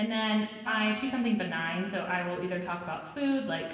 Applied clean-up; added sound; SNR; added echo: none; Wind instrument, woodwind instrument; 17 dB; reverberation time 1.4 s.